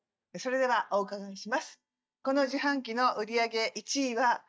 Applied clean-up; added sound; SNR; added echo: neural mask model DeepFilterNet 3.